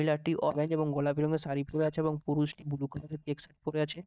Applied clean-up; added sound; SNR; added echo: neural mask model DeepFilterNet 3.